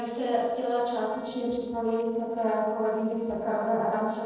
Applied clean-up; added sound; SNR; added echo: neural separator model SepFormer DNS4.